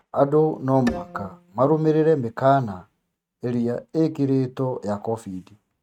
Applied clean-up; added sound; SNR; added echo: neural mask model RNNoise.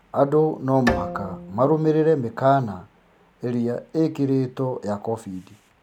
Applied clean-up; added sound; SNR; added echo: none; Bowed string instrument; 11 dB; none.